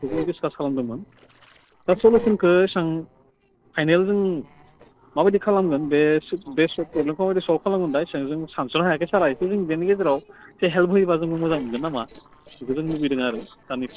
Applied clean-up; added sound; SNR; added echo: neural separator model SepFormer DNS4.